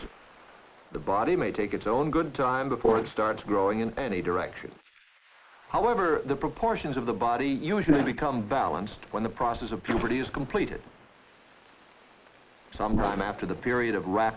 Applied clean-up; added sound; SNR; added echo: neural mask model Resemble Enhance denoiser.